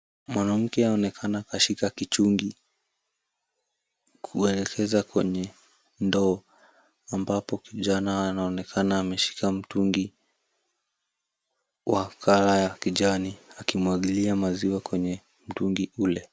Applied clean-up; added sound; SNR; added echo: none; none; none; none.